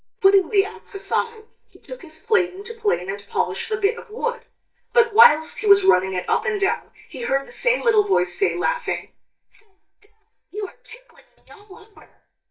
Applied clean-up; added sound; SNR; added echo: neural mask model DeepFilterNet 3.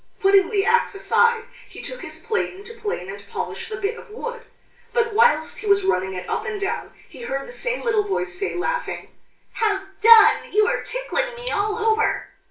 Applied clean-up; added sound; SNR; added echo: none; Raindrop; 20 dB; reverberation time 0.3 s.